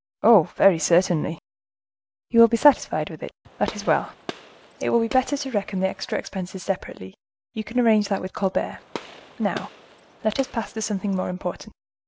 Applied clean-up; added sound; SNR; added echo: none; Gunshot, gunfire; 16 dB; none.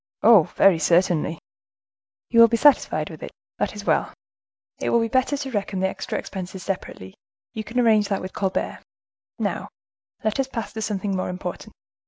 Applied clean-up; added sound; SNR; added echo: none; none; none; none.